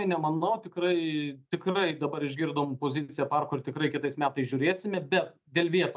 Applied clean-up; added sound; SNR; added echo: none; none; none; none.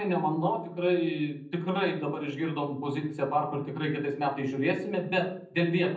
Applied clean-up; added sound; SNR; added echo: none; none; none; reverberation time 0.6 s.